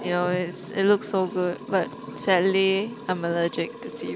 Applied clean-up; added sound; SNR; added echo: none; Liquid; 13 dB; none.